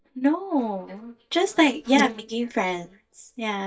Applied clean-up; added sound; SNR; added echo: neural mask model DeepFilterNet 3.